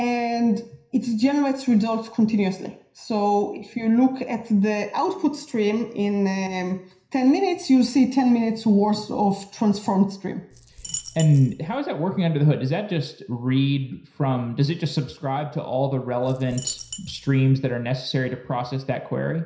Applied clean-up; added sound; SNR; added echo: none; Coin (dropping); 14 dB; reverberation time 0.5 s.